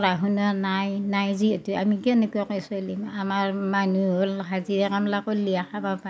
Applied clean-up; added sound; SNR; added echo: none; none; none; none.